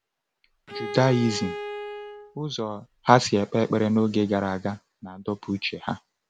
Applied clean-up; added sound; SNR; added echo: none; Bowed string instrument; 10 dB; none.